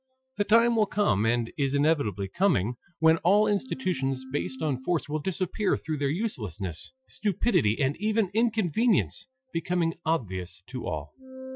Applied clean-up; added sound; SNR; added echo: classical method Wiener filter.